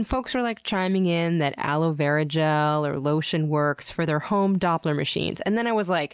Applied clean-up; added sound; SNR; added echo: none; none; none; none.